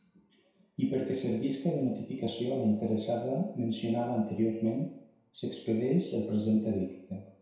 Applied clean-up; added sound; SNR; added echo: none; none; none; reverberation time 0.7 s.